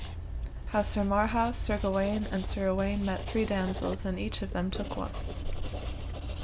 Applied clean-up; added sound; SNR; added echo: none; Writing; 14 dB; none.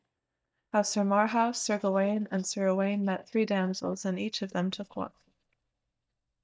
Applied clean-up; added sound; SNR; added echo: neural mask model DeepFilterNet 3.